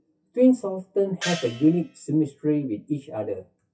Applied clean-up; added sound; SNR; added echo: classical method WPE with log-MMSE.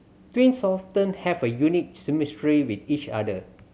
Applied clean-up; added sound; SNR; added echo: none; none; none; none.